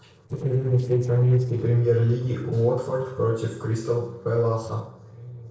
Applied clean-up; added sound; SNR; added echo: neural separator model SepFormer DNS4.